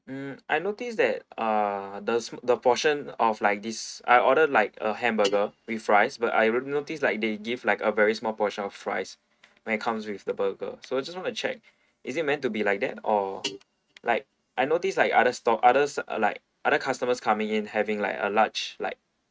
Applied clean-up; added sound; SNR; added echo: neural mask model RNNoise.